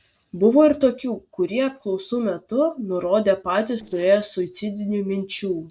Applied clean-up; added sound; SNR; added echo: neural separator model SepFormer DNS4.